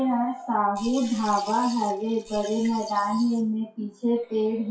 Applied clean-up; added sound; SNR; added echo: classical method WPE with log-MMSE.